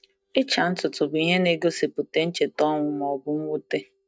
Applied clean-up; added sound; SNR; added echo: neural mask model DeepFilterNet 3.